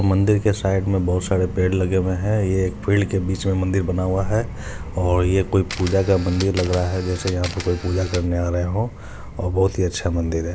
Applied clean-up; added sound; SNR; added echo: none; Camera; 14 dB; none.